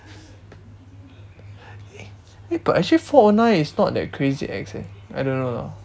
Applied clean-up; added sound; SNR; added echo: none; none; none; none.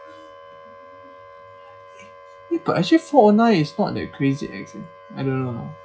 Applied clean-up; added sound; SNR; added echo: classical method log-MMSE.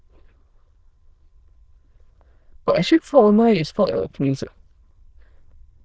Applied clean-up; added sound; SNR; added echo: neural diffusion model UNIVERSE++.